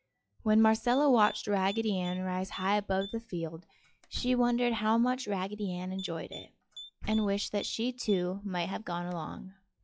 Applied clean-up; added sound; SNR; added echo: classical method log-MMSE.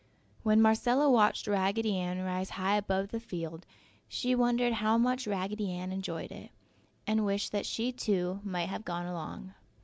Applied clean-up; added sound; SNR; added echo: none; none; none; none.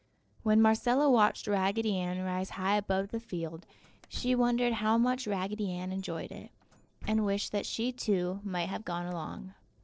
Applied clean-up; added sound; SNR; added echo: neural separator model SepFormer DNS4.